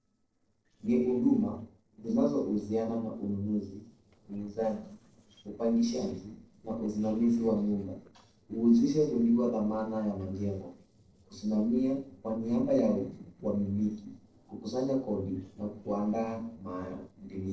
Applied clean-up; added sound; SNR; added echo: neural separator model SepFormer DNS4.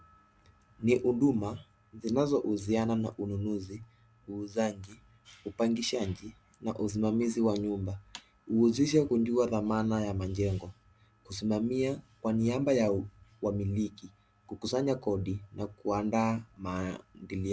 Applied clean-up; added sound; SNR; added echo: none; none; none; none.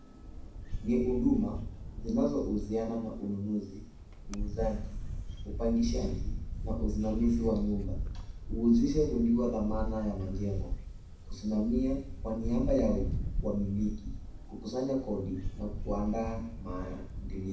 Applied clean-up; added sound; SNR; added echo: none; Camera; 4 dB; reverberation time 0.6 s.